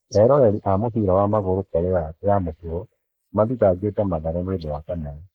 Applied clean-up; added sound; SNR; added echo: neural mask model Resemble Enhance denoiser.